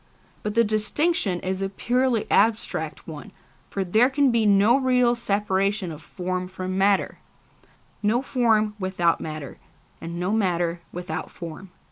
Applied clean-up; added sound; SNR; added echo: none; none; none; none.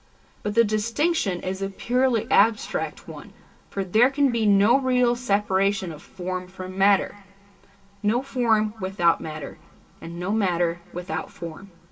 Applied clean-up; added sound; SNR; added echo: none; none; none; reverberation time 0.1 s.